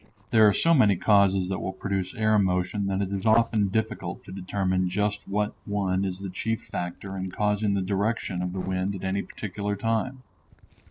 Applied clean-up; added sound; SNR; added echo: neural separator model SepFormer DNS4.